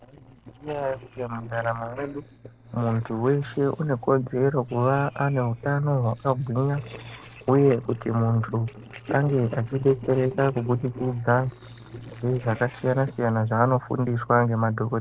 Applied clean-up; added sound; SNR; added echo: neural separator model SepFormer DNS4.